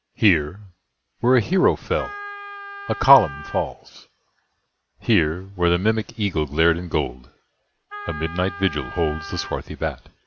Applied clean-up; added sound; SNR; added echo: none; Wind instrument, woodwind instrument; 13 dB; none.